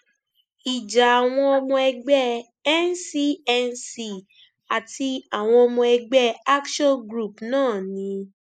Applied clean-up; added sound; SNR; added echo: neural mask model Resemble Enhance denoiser.